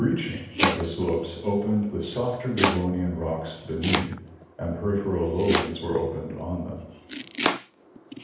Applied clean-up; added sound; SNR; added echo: none; Domestic sounds, home sounds; 3 dB; reverberation time 0.8 s.